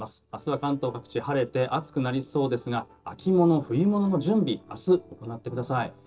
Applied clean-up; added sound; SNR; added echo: neural separator model SepFormer DNS4.